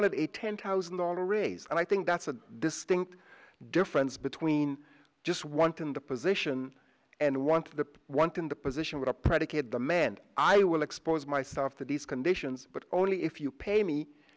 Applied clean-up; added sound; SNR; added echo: none; none; none; none.